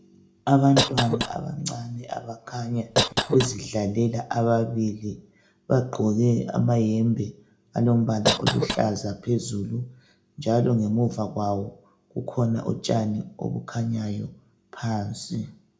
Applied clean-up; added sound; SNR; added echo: none; Cough; 4 dB; reverberation time 0.3 s.